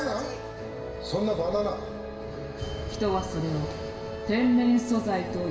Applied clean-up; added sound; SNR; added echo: none; Wind instrument, woodwind instrument; 11 dB; reverberation time 2.2 s.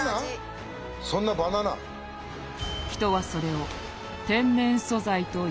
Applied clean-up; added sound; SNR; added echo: none; none; none; none.